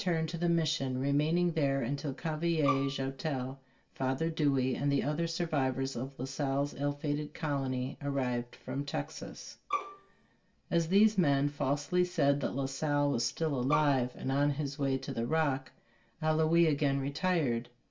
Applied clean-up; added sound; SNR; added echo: none; Bowed string instrument; 7 dB; reverberation time 0.2 s.